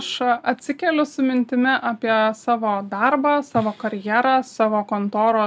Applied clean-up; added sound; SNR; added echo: none; none; none; none.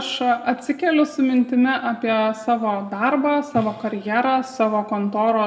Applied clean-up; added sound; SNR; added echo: none; none; none; reverberation time 1.1 s.